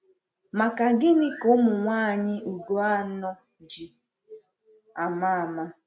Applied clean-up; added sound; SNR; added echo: none; none; none; none.